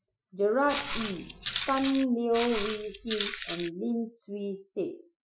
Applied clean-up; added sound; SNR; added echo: classical method Wiener filter.